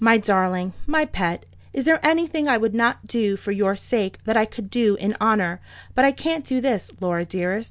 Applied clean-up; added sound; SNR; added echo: none; none; none; none.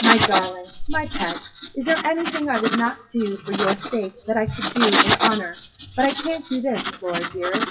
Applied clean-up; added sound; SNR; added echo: classical method WPE with log-MMSE.